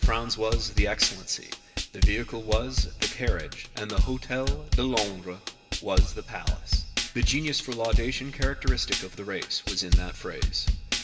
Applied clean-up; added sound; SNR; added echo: none; Drum kit; -4 dB; reverberation time 2.8 s.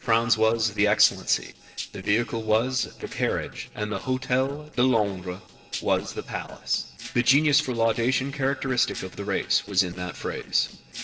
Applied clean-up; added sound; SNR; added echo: neural separator model SepFormer DNS4.